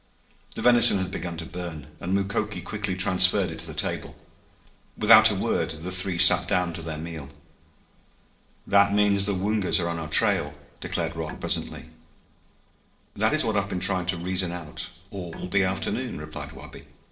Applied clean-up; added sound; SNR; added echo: neural separator model SepFormer DNS4.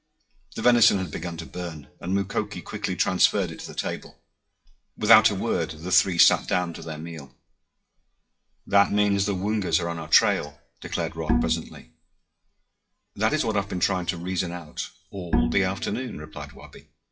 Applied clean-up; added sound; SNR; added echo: classical method WPE with log-MMSE.